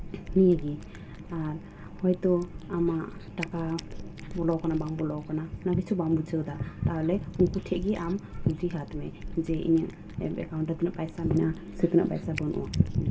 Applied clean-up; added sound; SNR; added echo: none; Cat; 14 dB; reverberation time 0.2 s.